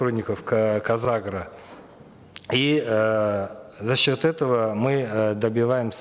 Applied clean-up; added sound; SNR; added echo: none; none; none; none.